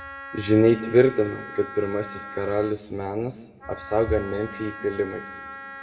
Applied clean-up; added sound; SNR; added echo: none; Wind instrument, woodwind instrument; 15 dB; reverberation time 1.1 s.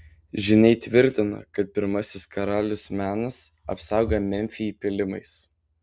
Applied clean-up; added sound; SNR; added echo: none; none; none; none.